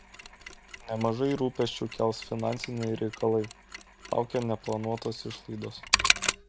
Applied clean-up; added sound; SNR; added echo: none; Mechanisms; 3 dB; none.